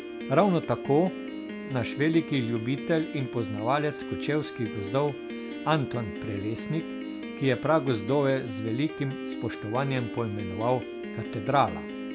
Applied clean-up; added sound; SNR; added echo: none; Piano; 8 dB; none.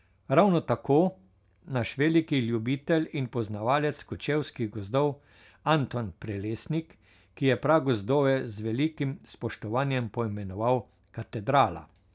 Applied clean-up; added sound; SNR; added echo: none; none; none; none.